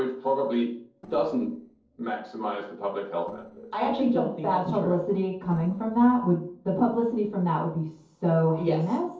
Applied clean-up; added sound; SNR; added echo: neural separator model SepFormer DNS4.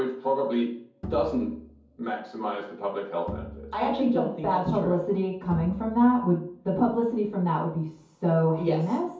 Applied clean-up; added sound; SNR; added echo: none; Bowed string instrument; 15 dB; reverberation time 0.6 s.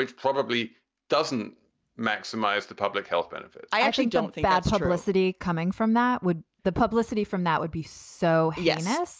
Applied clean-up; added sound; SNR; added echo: none; none; none; none.